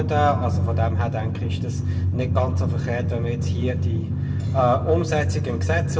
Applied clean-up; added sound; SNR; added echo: none; Drum; -3 dB; reverberation time 0.9 s.